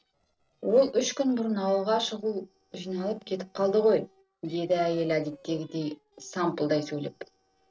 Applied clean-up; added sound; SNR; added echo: neural separator model SepFormer DNS4.